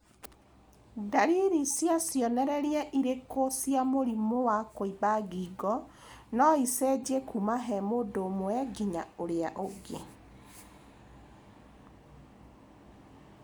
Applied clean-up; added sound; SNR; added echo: none; none; none; none.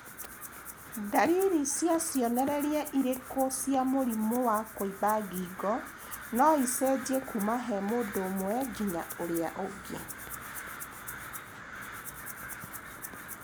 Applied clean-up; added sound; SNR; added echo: none; Crow + Rattle (instrument); 12 dB; none.